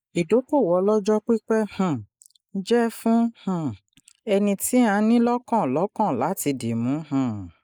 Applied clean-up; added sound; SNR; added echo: neural mask model Resemble Enhance denoiser.